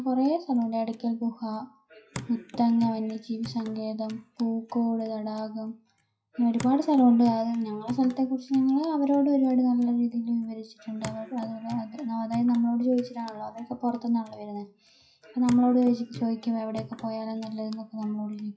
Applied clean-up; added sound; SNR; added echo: classical method WPE with log-MMSE.